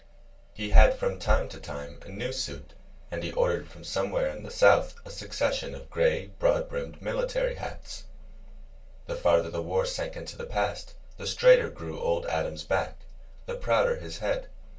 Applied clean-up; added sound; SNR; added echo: none; none; none; reverberation time 0.2 s.